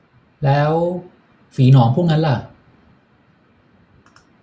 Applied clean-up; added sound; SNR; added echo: none; none; none; none.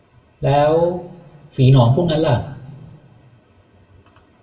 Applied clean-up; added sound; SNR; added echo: none; none; none; reverberation time 1.3 s.